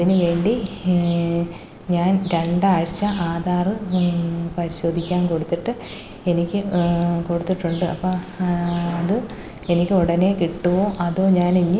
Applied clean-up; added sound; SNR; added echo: none; none; none; none.